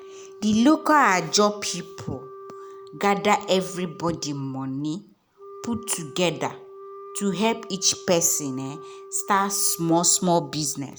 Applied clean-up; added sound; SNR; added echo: none; Wind instrument, woodwind instrument; 17 dB; none.